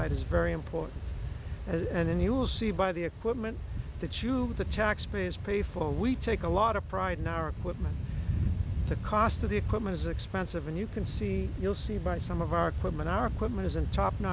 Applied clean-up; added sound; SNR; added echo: none; none; none; none.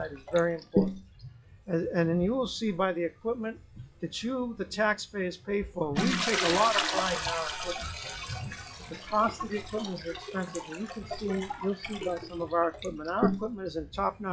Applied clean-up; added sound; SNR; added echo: classical method WPE with log-MMSE.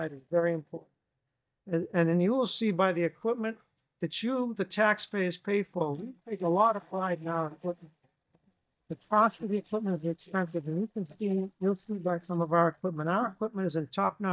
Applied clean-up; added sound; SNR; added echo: neural mask model DeepFilterNet 3.